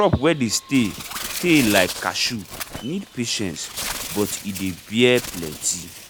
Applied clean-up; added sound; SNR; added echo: none; Bird; 10 dB; none.